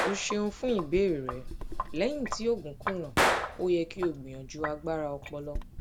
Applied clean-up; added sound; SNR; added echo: none; Gunshot, gunfire + Sink (filling or washing); 3 dB; none.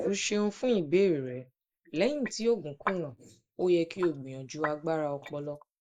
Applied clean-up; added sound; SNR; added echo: neural mask model Resemble Enhance denoiser.